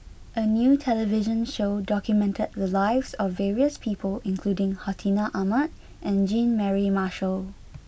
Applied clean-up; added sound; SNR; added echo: none; none; none; none.